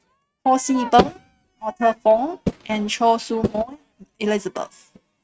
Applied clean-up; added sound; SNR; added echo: neural mask model RNNoise.